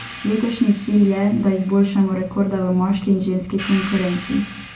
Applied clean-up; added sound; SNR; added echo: none; Hi-hat; 16 dB; reverberation time 0.3 s.